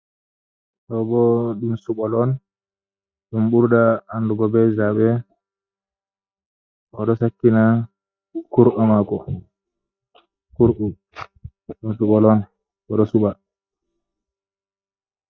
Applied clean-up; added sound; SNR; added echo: neural mask model DeepFilterNet 3.